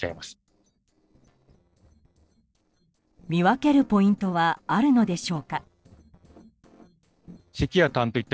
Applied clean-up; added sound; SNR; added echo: neural separator model SepFormer DNS4.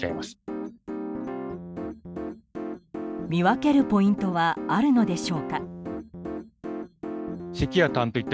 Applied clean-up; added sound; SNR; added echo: none; Piano; 8 dB; none.